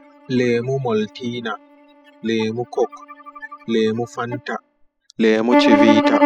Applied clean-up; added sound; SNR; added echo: classical method spectral subtraction.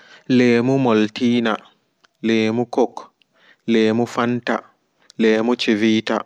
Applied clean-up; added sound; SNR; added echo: none; none; none; none.